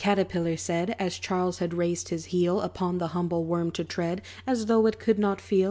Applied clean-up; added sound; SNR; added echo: none; none; none; none.